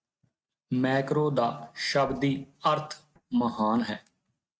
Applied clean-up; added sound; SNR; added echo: neural mask model RNNoise.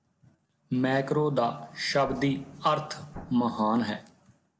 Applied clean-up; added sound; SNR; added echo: none; Explosion; 18 dB; none.